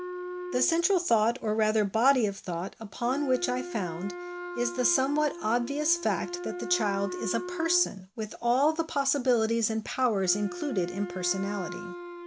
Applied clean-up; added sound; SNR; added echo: none; Wind instrument, woodwind instrument; 11 dB; none.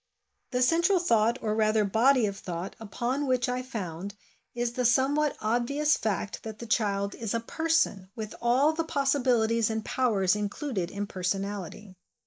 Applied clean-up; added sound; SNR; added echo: neural mask model Resemble Enhance denoiser.